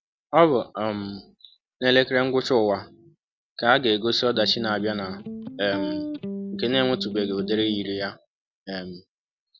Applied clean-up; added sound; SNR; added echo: none; Electric guitar; 8 dB; none.